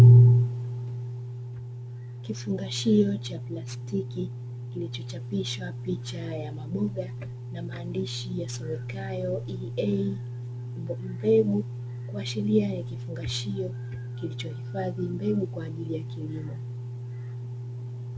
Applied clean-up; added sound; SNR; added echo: none; none; none; none.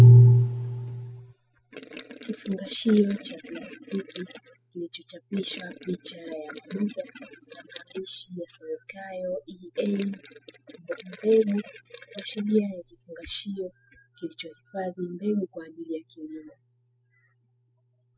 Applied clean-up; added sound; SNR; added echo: classical method spectral subtraction.